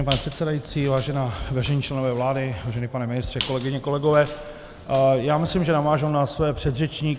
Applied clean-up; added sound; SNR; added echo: none; Squeak; 15 dB; none.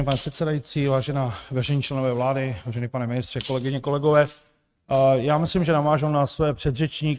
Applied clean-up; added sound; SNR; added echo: neural mask model RNNoise.